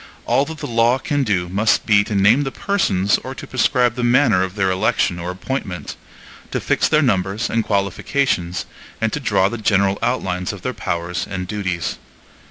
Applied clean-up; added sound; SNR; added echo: none; none; none; none.